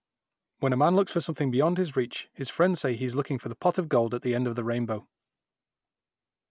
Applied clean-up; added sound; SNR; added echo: none; none; none; none.